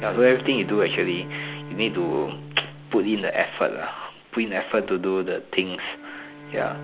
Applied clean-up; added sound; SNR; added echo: none; Bowed string instrument; 15 dB; none.